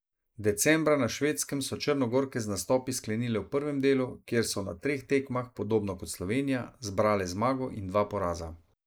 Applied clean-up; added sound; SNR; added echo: neural mask model Resemble Enhance denoiser.